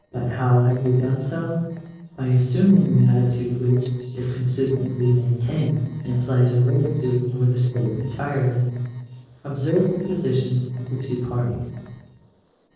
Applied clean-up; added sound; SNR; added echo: neural separator model SepFormer DNS4.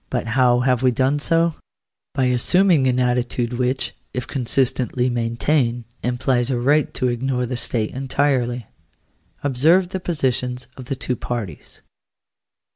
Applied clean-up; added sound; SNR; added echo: none; none; none; none.